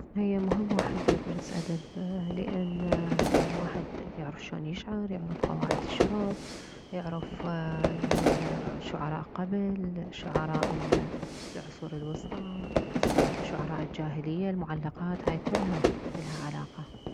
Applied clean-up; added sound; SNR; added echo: none; Fire / Fireworks; -2 dB; none.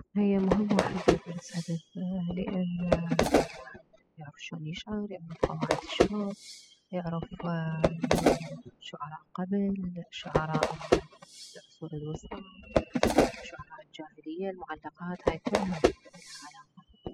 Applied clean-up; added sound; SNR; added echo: classical method spectral subtraction.